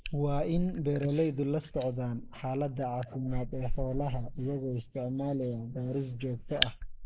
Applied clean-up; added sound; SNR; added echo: neural mask model Resemble Enhance denoiser.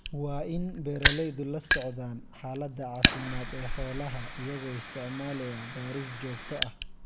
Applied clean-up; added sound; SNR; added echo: none; Fire; -3 dB; none.